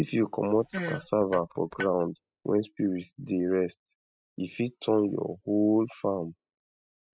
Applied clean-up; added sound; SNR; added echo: classical method spectral subtraction.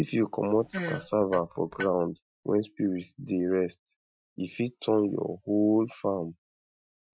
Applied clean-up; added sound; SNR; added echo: classical method Wiener filter.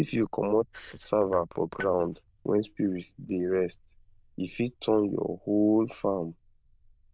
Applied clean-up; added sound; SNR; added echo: neural diffusion model UNIVERSE++.